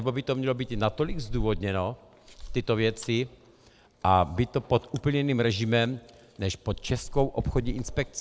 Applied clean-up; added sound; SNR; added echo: none; Chewing, mastication; 11 dB; none.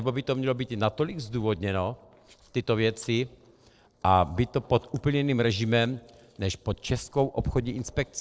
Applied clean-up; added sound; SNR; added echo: neural separator model SepFormer DNS4.